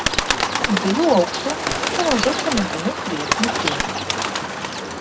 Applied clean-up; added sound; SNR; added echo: none; Bird; -1 dB; reverberation time 0.3 s.